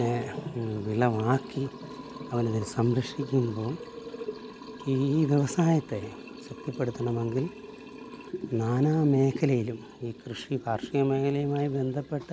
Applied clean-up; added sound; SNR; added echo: none; Liquid; 13 dB; none.